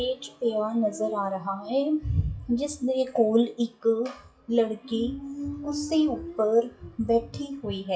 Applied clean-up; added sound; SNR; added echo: classical method WPE with log-MMSE.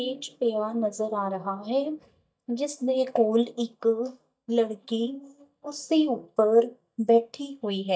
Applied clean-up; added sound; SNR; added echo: neural mask model DeepFilterNet 3.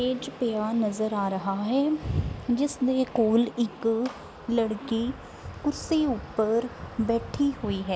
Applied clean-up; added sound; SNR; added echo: none; none; none; none.